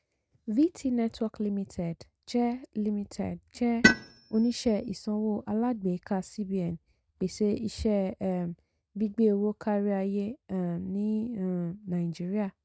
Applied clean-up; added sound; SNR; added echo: neural mask model RNNoise.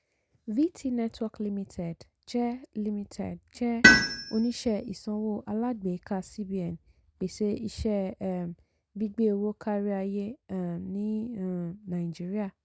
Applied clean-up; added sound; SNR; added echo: none; Tools; -5 dB; none.